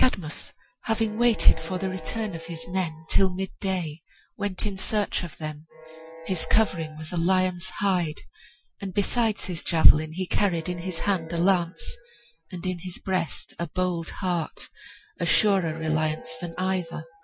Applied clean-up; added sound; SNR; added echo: classical method Wiener filter.